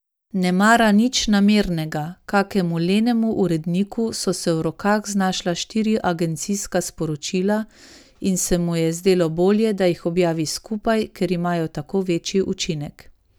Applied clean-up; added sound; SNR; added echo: none; none; none; none.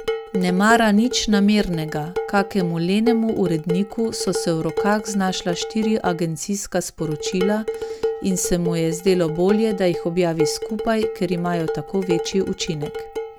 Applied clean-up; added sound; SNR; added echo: none; Dishes, pots, and pans; 7 dB; none.